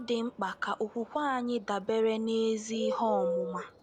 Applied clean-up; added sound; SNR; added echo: none; Bird; 7 dB; none.